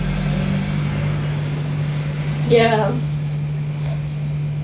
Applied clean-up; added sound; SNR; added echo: none; none; none; none.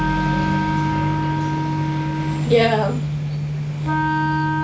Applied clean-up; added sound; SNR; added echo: none; Wind instrument, woodwind instrument; 4 dB; none.